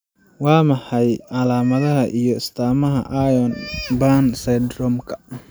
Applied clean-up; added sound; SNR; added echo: none; none; none; none.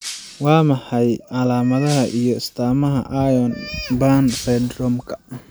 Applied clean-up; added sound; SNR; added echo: none; Shatter; 18 dB; none.